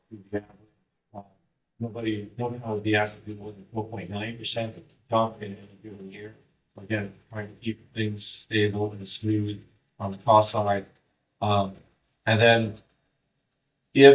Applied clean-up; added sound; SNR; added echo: neural mask model DeepFilterNet 3.